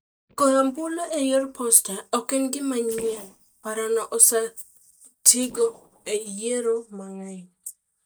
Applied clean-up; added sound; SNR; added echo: neural mask model DeepFilterNet 3.